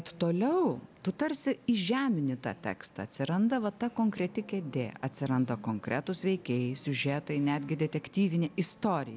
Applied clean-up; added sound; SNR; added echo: none; none; none; none.